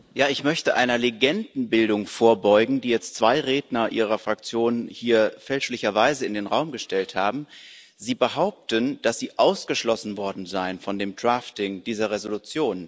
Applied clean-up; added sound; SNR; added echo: none; none; none; none.